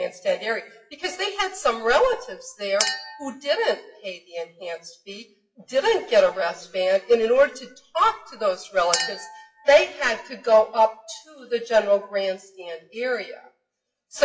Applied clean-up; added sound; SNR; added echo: classical method WPE with log-MMSE.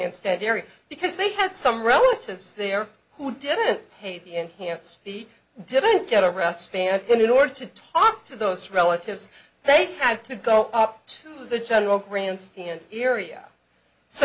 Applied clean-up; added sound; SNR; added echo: none; none; none; none.